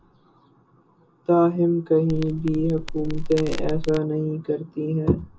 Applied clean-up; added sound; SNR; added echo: none; Crackle; 4 dB; reverberation time 0.2 s.